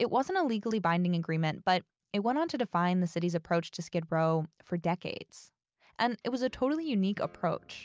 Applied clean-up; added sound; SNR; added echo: none; none; none; none.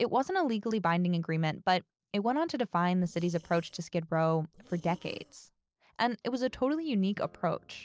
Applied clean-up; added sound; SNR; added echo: neural separator model SepFormer DNS4.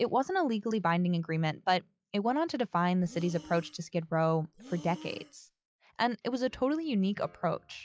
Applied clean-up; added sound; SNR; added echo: classical method log-MMSE.